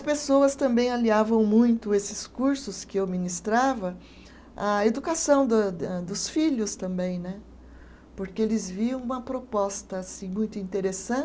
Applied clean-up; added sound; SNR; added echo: none; none; none; none.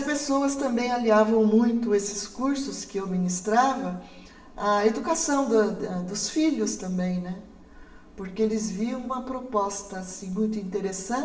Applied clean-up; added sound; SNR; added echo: none; none; none; reverberation time 0.8 s.